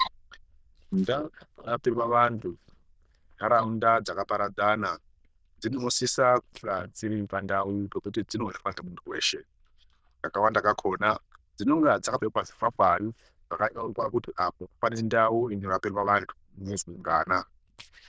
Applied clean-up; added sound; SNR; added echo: neural diffusion model UNIVERSE++.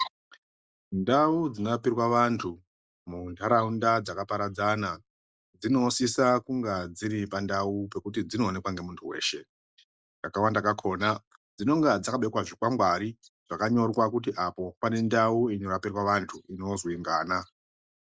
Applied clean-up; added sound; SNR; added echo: none; none; none; none.